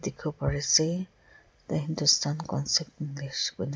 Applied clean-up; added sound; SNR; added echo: none; none; none; none.